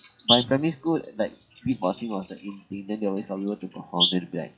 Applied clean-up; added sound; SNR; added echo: classical method WPE with log-MMSE.